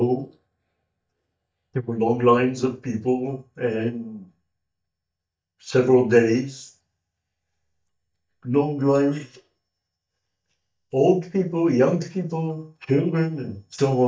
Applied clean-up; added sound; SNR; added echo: neural mask model DeepFilterNet 3.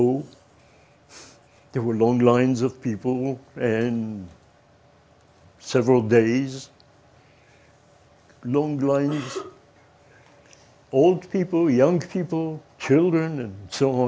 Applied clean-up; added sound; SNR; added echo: none; none; none; none.